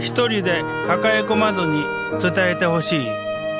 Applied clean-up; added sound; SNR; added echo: none; none; none; none.